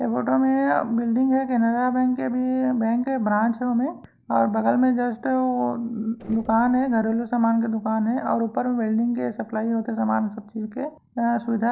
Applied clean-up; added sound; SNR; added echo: neural separator model SepFormer DNS4.